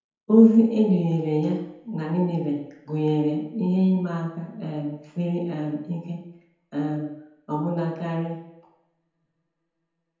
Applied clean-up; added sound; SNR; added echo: none; none; none; reverberation time 0.9 s.